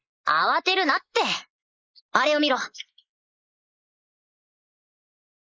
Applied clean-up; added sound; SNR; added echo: neural mask model Resemble Enhance denoiser.